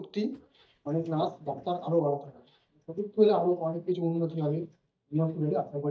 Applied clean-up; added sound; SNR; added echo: neural mask model DeepFilterNet 3.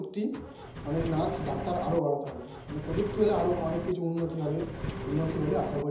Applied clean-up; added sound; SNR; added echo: none; Engine; 7 dB; reverberation time 1.2 s.